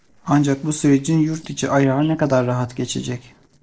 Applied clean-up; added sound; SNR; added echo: neural separator model SepFormer DNS4.